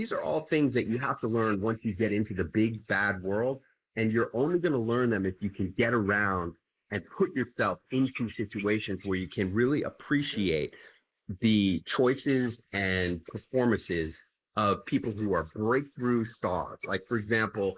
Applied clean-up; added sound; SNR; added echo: neural mask model Resemble Enhance denoiser.